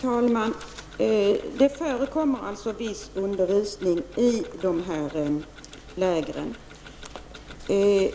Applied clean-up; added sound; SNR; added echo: none; Tick-tock; 19 dB; none.